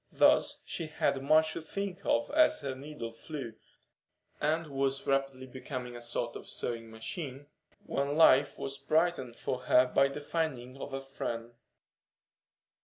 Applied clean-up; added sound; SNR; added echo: none; none; none; none.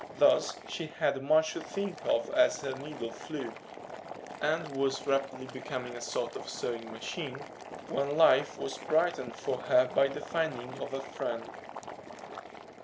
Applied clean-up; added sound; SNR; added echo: none; Boiling; 12 dB; none.